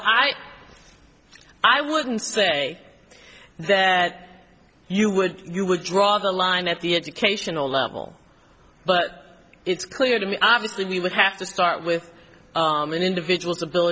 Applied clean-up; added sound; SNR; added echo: none; none; none; none.